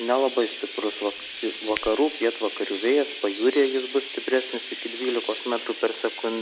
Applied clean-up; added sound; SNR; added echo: none; Chirp, tweet + Scissors; 8 dB; none.